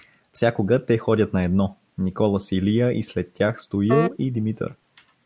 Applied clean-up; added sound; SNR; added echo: none; Wind instrument, woodwind instrument; 7 dB; none.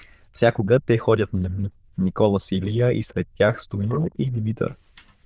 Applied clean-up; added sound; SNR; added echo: neural diffusion model UNIVERSE++.